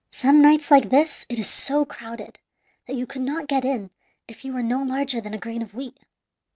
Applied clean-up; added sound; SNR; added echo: none; none; none; none.